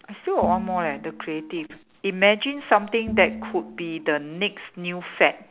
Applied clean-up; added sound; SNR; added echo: none; Bowed string instrument; 11 dB; none.